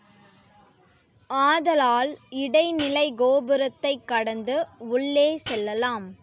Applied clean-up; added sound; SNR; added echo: none; Hi-hat; 7 dB; none.